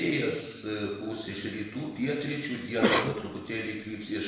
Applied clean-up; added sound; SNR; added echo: none; Cough; -1 dB; reverberation time 0.9 s.